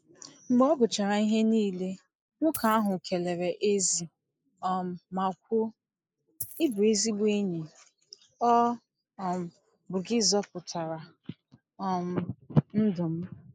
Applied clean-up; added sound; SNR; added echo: neural mask model Resemble Enhance denoiser.